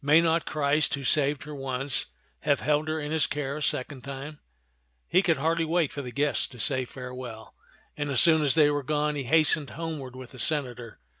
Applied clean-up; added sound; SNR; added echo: none; none; none; none.